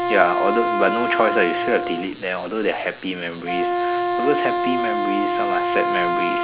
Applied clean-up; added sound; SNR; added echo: none; Wind instrument, woodwind instrument; 0 dB; none.